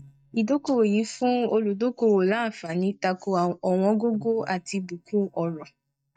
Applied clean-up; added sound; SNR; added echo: neural mask model DeepFilterNet 3.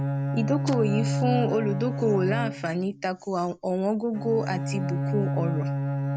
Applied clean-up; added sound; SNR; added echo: none; Bowed string instrument; 1 dB; none.